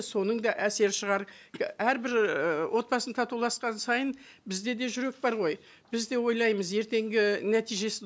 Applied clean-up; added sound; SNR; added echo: none; none; none; none.